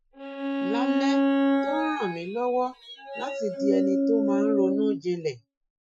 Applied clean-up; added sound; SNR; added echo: classical method Wiener filter.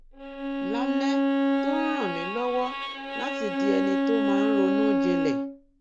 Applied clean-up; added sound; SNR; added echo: none; Bowed string instrument; -5 dB; none.